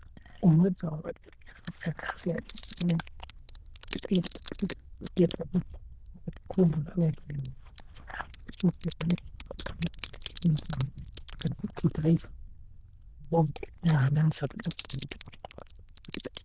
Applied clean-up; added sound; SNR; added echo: neural diffusion model UNIVERSE++.